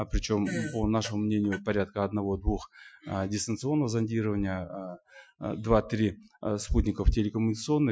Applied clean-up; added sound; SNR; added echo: classical method Wiener filter.